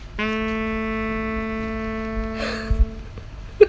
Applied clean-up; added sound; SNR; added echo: none; Wind instrument, woodwind instrument; 3 dB; none.